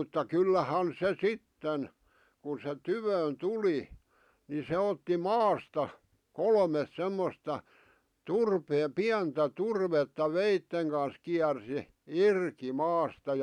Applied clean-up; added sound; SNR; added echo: none; none; none; none.